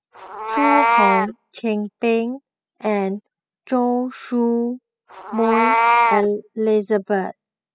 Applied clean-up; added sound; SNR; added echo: classical method spectral subtraction.